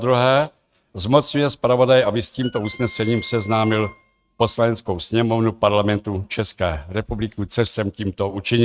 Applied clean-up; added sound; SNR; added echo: neural mask model RNNoise.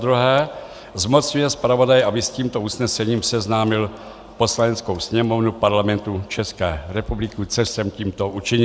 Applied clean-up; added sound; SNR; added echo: none; none; none; none.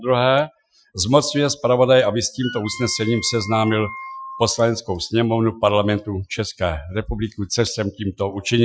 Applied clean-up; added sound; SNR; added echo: classical method Wiener filter.